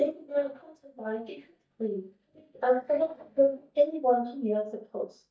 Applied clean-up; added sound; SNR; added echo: neural mask model DeepFilterNet 3.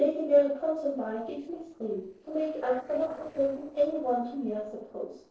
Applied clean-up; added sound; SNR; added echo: neural separator model SepFormer DNS4.